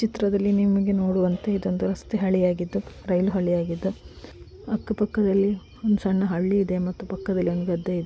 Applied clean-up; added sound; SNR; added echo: none; none; none; none.